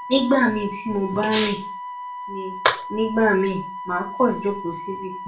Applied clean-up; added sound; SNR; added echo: none; Wind instrument, woodwind instrument; 10 dB; reverberation time 0.3 s.